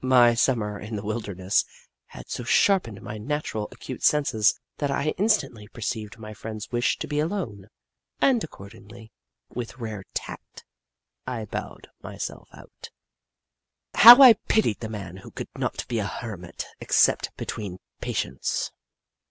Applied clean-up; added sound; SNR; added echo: none; none; none; none.